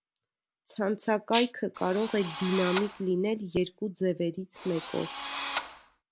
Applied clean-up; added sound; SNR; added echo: none; Rattle (instrument) + Drill; 3 dB; none.